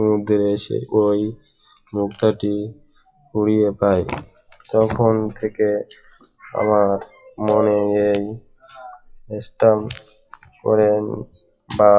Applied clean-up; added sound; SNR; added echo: classical method WPE with log-MMSE.